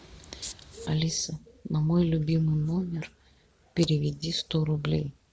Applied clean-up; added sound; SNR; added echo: none; none; none; none.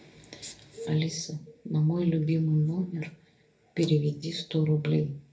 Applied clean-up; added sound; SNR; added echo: none; none; none; reverberation time 0.3 s.